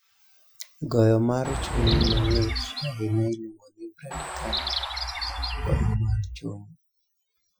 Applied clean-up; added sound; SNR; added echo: classical method Wiener filter.